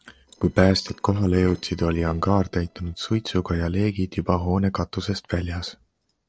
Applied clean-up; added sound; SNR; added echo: neural separator model SepFormer DNS4.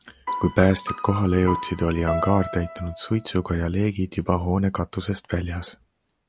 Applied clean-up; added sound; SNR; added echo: none; Piano; 9 dB; none.